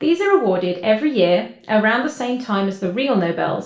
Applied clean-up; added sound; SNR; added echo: none; none; none; reverberation time 0.5 s.